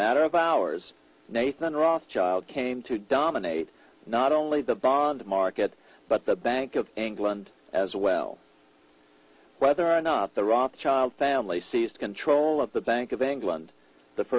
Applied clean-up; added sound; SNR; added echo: none; none; none; none.